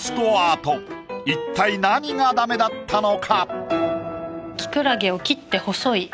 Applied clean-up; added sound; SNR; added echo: none; none; none; none.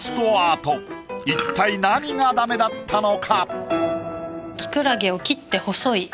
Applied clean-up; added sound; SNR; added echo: none; Chewing, mastication; 15 dB; none.